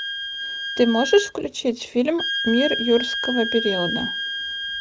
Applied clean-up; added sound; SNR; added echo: none; Wind instrument, woodwind instrument; 5 dB; none.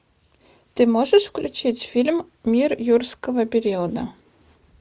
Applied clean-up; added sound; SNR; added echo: none; none; none; none.